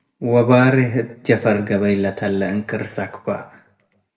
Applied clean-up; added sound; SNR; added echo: none; none; none; reverberation time 0.5 s.